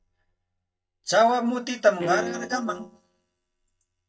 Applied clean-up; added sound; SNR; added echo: neural mask model DeepFilterNet 3.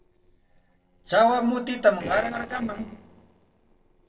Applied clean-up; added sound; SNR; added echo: neural separator model SepFormer DNS4.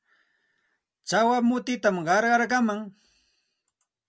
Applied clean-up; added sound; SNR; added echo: none; none; none; none.